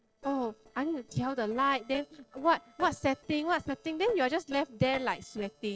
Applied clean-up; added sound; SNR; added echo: neural separator model SepFormer DNS4.